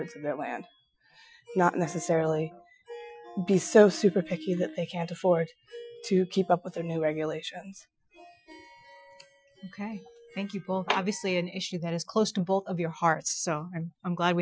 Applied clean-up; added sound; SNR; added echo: classical method Wiener filter.